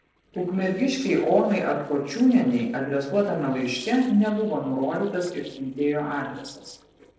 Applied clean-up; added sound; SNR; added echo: neural separator model SepFormer DNS4.